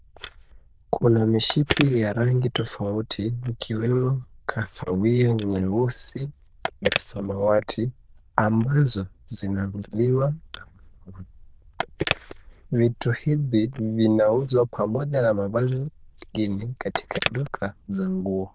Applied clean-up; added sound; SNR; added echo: neural diffusion model UNIVERSE++.